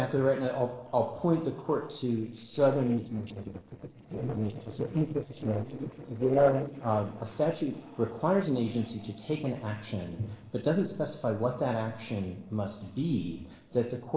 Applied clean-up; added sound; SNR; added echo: neural separator model SepFormer DNS4.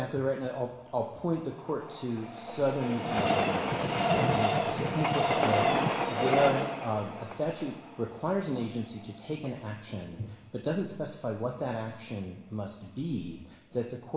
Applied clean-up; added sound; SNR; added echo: none; Train; 0 dB; reverberation time 0.9 s.